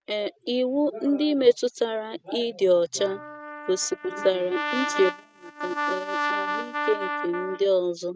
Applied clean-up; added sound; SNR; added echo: neural mask model RNNoise.